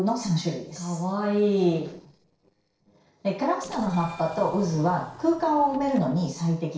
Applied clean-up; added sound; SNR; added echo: neural separator model SepFormer DNS4.